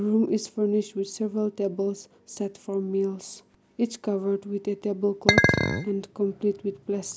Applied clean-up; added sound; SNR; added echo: none; Chink, clink; -5 dB; none.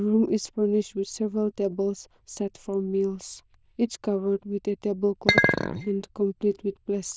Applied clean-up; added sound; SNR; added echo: neural diffusion model UNIVERSE++.